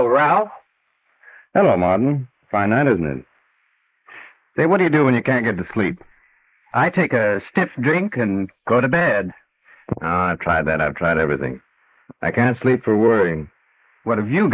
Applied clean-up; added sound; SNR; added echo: neural mask model Resemble Enhance denoiser.